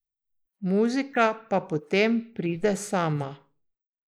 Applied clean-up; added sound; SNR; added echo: neural mask model Resemble Enhance denoiser.